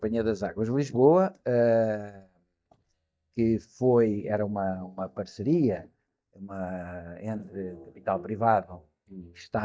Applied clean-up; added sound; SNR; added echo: neural mask model DeepFilterNet 3.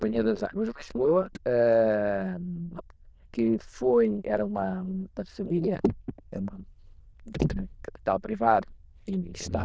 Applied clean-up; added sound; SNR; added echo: neural diffusion model UNIVERSE++.